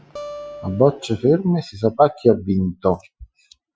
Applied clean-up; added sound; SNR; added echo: classical method Wiener filter.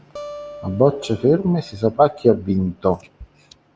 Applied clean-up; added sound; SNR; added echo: none; Acoustic guitar; 20 dB; none.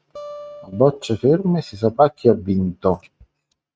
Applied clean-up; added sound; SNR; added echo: neural mask model RNNoise.